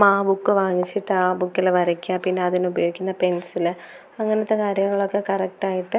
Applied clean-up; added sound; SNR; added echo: none; none; none; none.